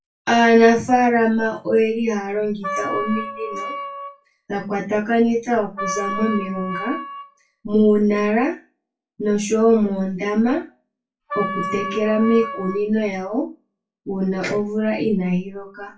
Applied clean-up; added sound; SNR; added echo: classical method WPE with log-MMSE.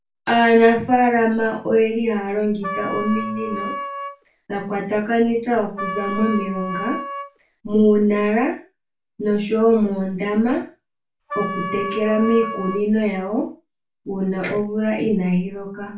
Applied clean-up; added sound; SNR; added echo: none; Wind instrument, woodwind instrument; 8 dB; reverberation time 0.3 s.